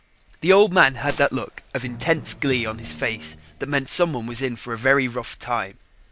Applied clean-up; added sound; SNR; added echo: none; Drum + Gunshot, gunfire; 19 dB; none.